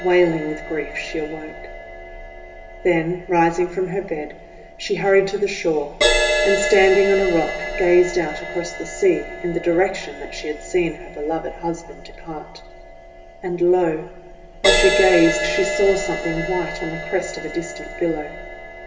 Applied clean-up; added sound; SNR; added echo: none; Crash cymbal; 5 dB; reverberation time 1.7 s.